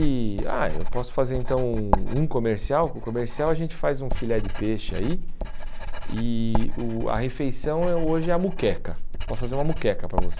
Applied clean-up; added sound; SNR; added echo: none; Writing; -3 dB; none.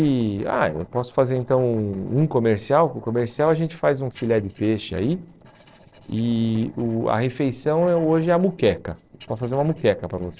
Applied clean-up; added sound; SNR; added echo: neural separator model SepFormer DNS4.